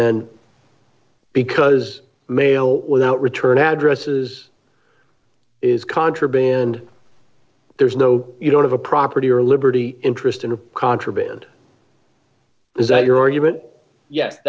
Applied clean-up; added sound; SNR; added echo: none; none; none; none.